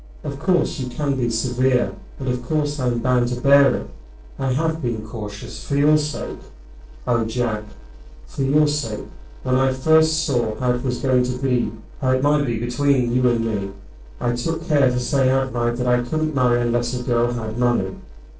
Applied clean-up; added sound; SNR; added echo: neural separator model SepFormer DNS4.